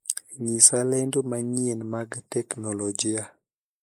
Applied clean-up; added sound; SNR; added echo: neural mask model Resemble Enhance denoiser.